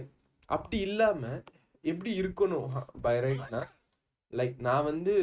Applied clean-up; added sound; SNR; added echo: neural mask model RNNoise.